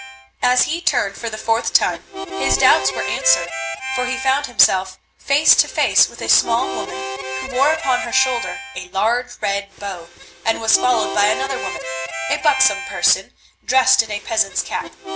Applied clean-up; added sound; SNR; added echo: none; Harmonica; 9 dB; none.